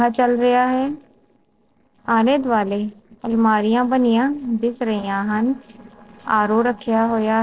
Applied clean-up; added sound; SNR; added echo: neural separator model SepFormer DNS4.